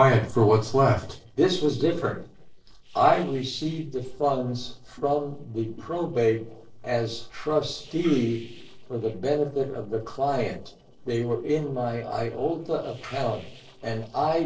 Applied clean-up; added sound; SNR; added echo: neural separator model SepFormer DNS4.